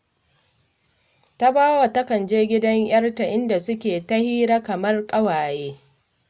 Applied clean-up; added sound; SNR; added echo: none; none; none; none.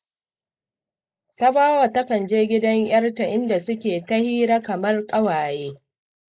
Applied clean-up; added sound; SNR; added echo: neural mask model Resemble Enhance denoiser.